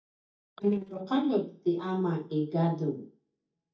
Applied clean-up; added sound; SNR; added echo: neural mask model DeepFilterNet 3.